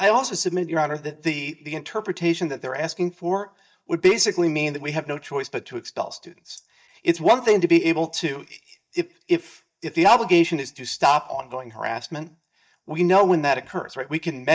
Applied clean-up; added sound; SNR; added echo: neural mask model DeepFilterNet 3.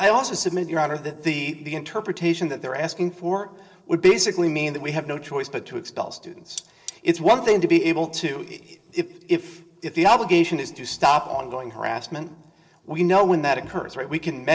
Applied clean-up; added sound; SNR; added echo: neural separator model SepFormer DNS4.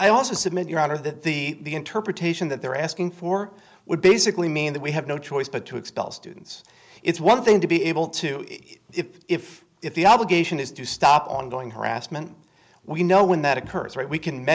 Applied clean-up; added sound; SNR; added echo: none; none; none; none.